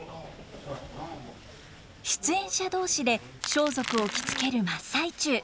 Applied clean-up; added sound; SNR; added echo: none; Crackle; 5 dB; none.